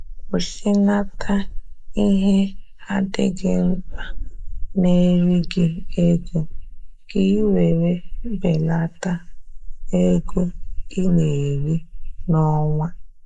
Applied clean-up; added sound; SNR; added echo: neural mask model Resemble Enhance denoiser.